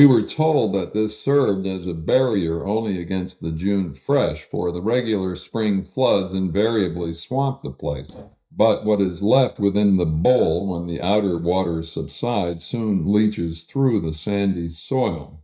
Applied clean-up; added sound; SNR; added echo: neural mask model DeepFilterNet 3.